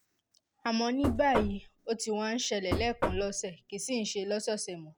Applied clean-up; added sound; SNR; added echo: none; Knock; 3 dB; none.